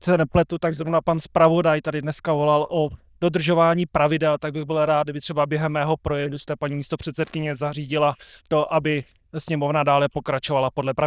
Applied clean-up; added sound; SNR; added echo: neural diffusion model UNIVERSE++.